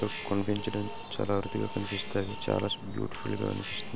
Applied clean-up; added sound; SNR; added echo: none; Alarm; 6 dB; none.